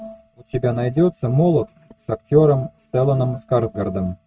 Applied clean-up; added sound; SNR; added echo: neural mask model RNNoise.